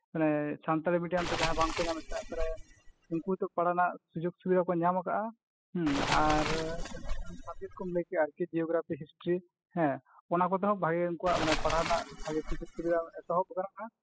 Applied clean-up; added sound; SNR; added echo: classical method spectral subtraction.